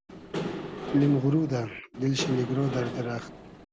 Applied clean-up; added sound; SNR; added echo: none; Engine / Mechanisms; 8 dB; none.